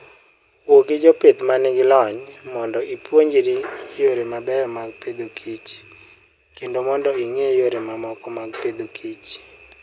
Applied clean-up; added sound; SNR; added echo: none; none; none; none.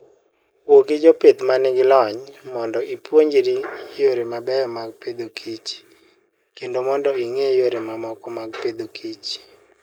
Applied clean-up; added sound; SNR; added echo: neural mask model Resemble Enhance denoiser.